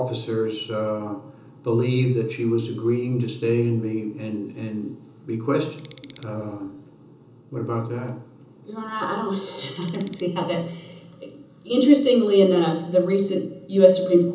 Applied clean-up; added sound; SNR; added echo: none; Alarm; 13 dB; reverberation time 0.7 s.